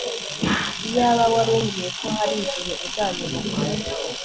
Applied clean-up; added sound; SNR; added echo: none; Camera; 8 dB; none.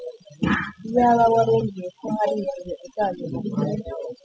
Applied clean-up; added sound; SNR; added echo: classical method spectral subtraction.